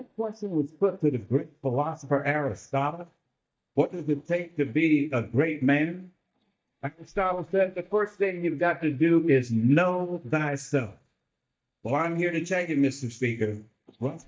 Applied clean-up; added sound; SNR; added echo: neural mask model DeepFilterNet 3.